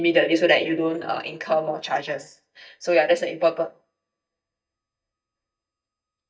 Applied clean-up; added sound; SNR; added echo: neural mask model DeepFilterNet 3.